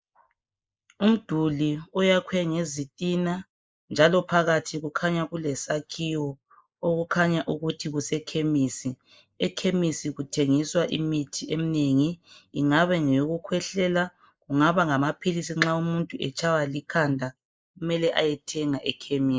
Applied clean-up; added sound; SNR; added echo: neural mask model Resemble Enhance denoiser.